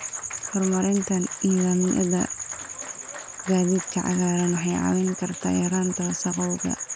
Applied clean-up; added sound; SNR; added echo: none; Applause; 19 dB; none.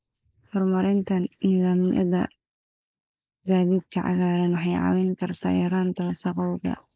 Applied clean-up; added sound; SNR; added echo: neural mask model Resemble Enhance denoiser.